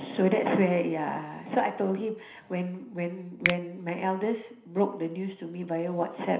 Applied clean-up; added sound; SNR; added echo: none; Finger snapping; 9 dB; reverberation time 0.5 s.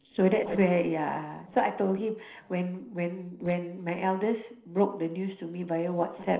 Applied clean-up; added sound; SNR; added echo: neural separator model SepFormer DNS4.